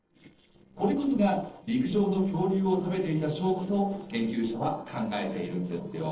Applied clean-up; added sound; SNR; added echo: neural separator model SepFormer DNS4.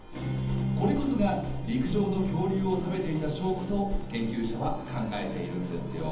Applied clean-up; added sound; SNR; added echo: none; Fire; 9 dB; reverberation time 1.3 s.